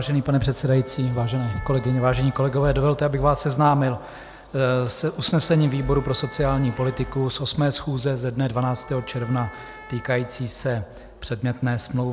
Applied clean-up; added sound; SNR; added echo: none; Wind instrument, woodwind instrument; 20 dB; none.